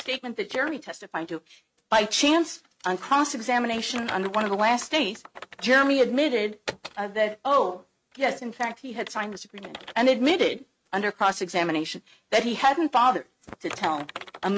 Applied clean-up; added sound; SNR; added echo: neural mask model RNNoise.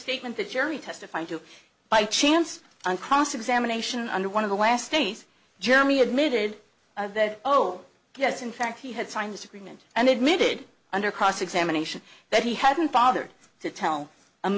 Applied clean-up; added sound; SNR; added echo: none; none; none; none.